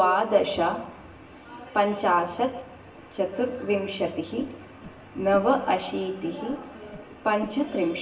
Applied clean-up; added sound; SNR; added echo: none; Whoosh, swoosh, swish; 19 dB; reverberation time 0.9 s.